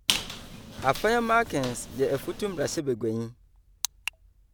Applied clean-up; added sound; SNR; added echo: none; Squeak; 6 dB; none.